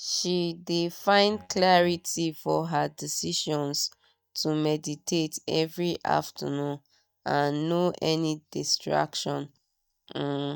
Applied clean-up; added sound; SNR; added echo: neural mask model DeepFilterNet 3.